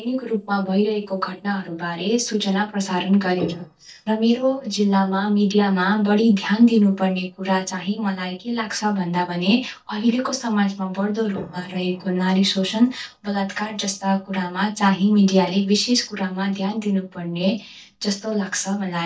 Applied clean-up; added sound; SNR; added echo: neural mask model DeepFilterNet 3.